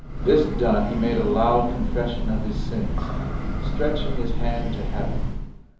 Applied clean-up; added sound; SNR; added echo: none; Train / Breathing; -1 dB; reverberation time 2.8 s.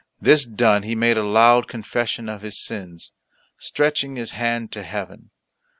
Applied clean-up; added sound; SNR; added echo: none; none; none; none.